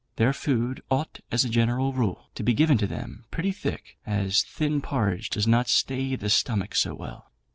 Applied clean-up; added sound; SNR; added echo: none; none; none; none.